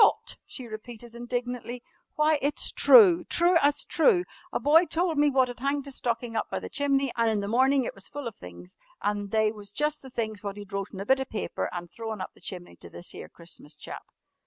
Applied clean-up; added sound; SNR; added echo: none; none; none; none.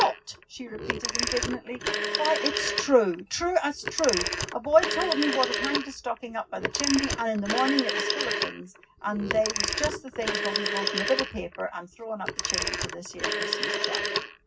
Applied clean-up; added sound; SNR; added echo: none; Telephone; 1 dB; reverberation time 0.4 s.